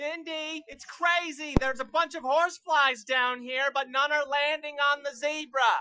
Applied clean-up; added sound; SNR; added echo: classical method Wiener filter.